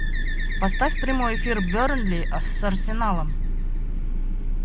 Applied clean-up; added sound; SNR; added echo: none; Bird; 16 dB; none.